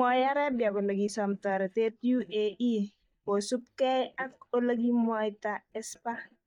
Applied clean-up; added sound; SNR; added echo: neural mask model DeepFilterNet 3.